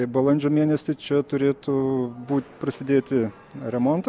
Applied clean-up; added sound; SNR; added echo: none; none; none; none.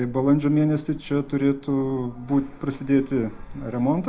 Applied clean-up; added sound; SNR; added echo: none; Traffic noise, roadway noise; 19 dB; reverberation time 0.2 s.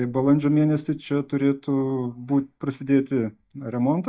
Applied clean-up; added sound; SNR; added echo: neural mask model DeepFilterNet 3.